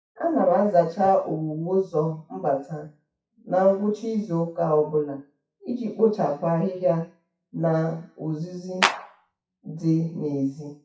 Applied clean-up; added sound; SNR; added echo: classical method WPE with log-MMSE.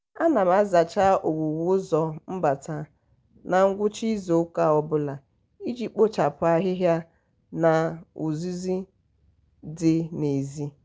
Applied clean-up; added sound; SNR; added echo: none; none; none; none.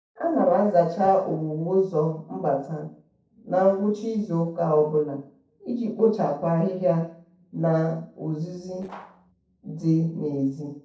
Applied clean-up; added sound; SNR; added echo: neural separator model SepFormer DNS4.